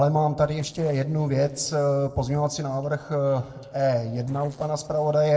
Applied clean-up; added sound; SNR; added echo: neural separator model SepFormer DNS4.